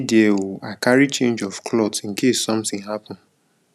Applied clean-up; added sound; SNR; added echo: none; none; none; none.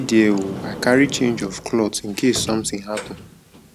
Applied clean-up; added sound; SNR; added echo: none; Sliding door; 13 dB; none.